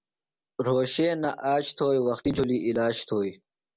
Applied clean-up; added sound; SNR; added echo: none; none; none; none.